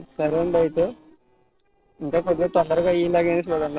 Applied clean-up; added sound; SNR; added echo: neural separator model SepFormer DNS4.